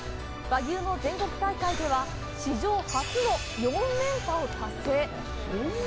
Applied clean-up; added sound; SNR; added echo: none; Breathing; 13 dB; none.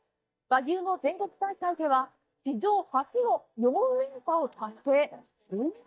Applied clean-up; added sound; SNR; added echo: neural mask model DeepFilterNet 3.